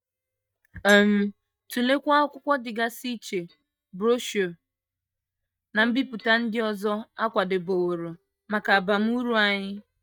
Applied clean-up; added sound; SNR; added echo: neural mask model DeepFilterNet 3.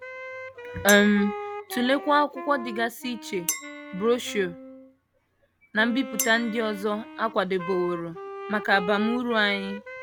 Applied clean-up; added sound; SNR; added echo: none; Wind instrument, woodwind instrument + Chink, clink; 10 dB; none.